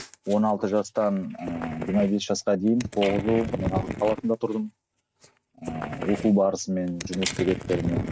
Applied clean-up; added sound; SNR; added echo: neural mask model RNNoise.